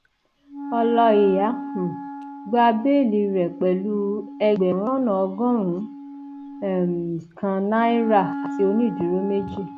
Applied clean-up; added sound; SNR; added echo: none; Wind instrument, woodwind instrument; 11 dB; none.